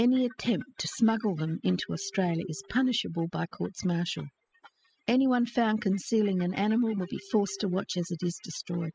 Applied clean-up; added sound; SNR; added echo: classical method spectral subtraction.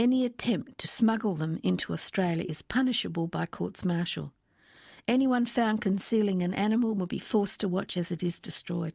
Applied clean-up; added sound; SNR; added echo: none; none; none; none.